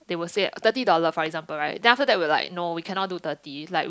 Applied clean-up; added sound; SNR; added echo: none; none; none; none.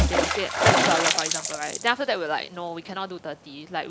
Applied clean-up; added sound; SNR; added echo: none; Water / Splash, splatter; -3 dB; none.